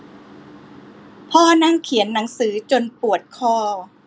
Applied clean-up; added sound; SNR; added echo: none; none; none; none.